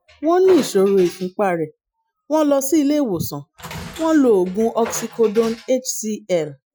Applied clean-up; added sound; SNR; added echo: classical method Wiener filter.